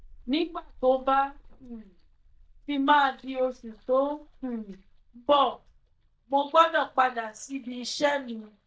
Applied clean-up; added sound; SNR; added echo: neural mask model DeepFilterNet 3.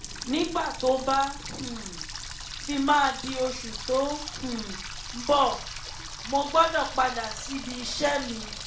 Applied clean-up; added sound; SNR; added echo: none; Water tap, faucet; 9 dB; reverberation time 0.4 s.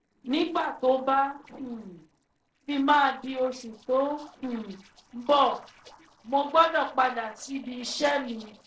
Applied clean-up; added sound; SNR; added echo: neural separator model SepFormer DNS4.